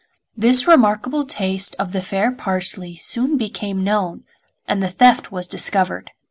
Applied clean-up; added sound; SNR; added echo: none; none; none; none.